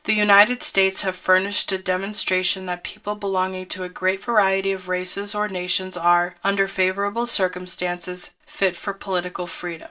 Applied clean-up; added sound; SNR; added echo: none; none; none; reverberation time 0.2 s.